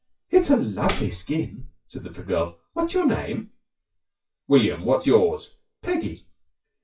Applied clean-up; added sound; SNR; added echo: classical method WPE with log-MMSE.